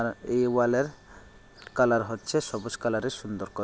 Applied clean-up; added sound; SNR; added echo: none; none; none; none.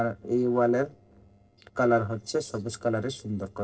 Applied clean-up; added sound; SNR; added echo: neural separator model SepFormer DNS4.